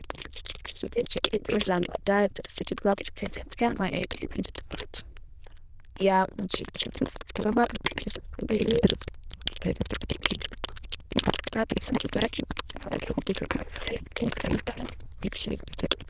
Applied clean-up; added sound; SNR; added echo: neural diffusion model UNIVERSE++.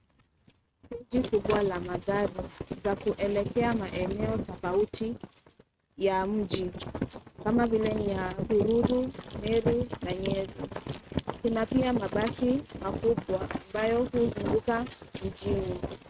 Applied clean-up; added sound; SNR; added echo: neural mask model RNNoise.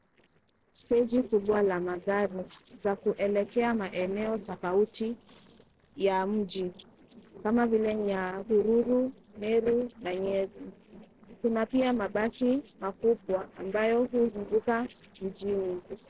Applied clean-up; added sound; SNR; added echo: neural separator model SepFormer DNS4.